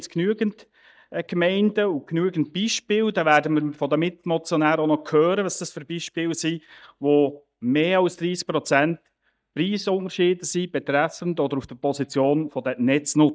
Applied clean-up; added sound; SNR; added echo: neural mask model DeepFilterNet 3.